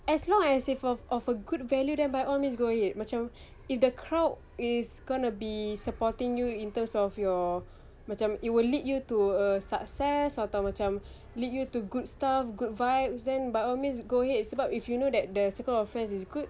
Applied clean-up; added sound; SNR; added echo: none; none; none; none.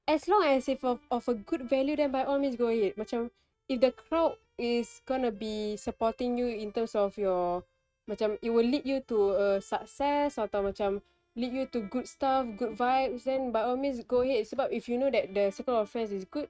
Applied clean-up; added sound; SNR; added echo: neural mask model RNNoise.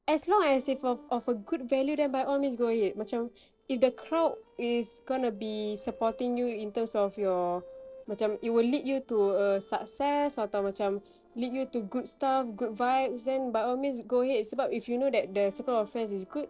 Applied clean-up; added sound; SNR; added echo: neural separator model SepFormer DNS4.